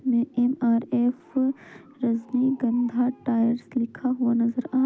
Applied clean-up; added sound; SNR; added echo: none; none; none; none.